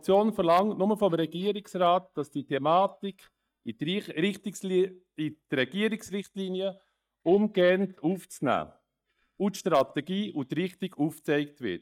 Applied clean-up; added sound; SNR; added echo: neural mask model DeepFilterNet 3.